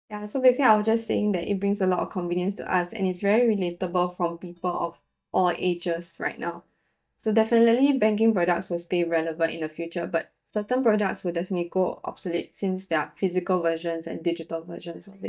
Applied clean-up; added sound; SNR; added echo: neural mask model DeepFilterNet 3.